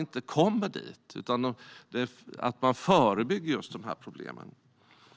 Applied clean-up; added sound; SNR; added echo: none; none; none; none.